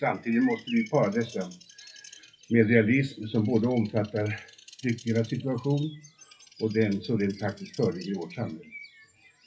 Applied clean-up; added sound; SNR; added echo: classical method WPE with log-MMSE.